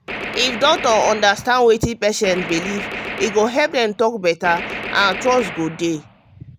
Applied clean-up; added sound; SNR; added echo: none; Gunshot, gunfire; 11 dB; none.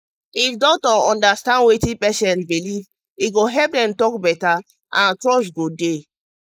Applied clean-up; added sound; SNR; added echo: neural mask model Resemble Enhance denoiser.